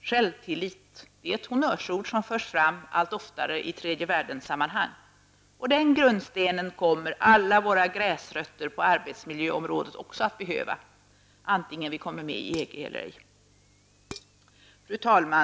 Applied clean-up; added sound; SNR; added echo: none; Dishes, pots, and pans; 20 dB; none.